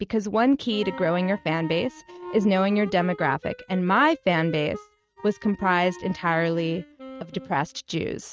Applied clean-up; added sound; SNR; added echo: neural mask model RNNoise.